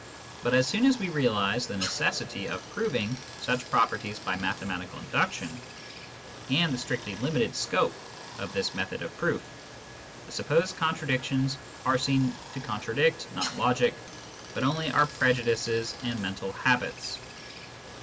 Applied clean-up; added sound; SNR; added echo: none; Stream; 13 dB; none.